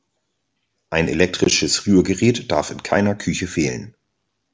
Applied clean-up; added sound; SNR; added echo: none; none; none; none.